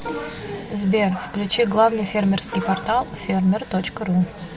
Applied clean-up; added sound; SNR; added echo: none; Plucked string instrument; 17 dB; none.